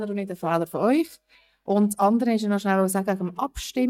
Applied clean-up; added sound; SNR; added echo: neural mask model DeepFilterNet 3.